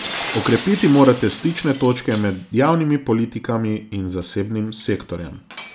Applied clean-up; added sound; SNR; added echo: none; Shatter; 12 dB; none.